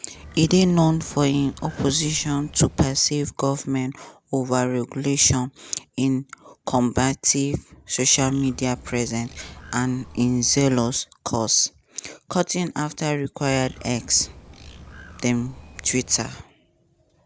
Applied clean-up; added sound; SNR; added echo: none; Bird; 19 dB; none.